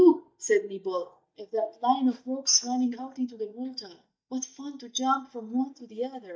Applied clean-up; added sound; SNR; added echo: neural mask model DeepFilterNet 3.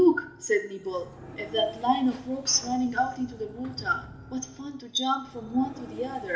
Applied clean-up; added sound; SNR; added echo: none; Sliding door; 17 dB; reverberation time 2.5 s.